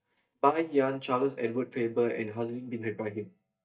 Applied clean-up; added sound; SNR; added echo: neural mask model DeepFilterNet 3.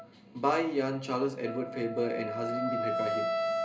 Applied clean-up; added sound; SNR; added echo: none; Wind instrument, woodwind instrument; 2 dB; reverberation time 0.2 s.